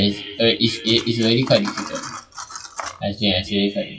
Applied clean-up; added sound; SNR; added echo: classical method WPE with log-MMSE.